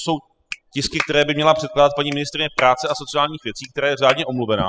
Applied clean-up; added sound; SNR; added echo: classical method spectral subtraction.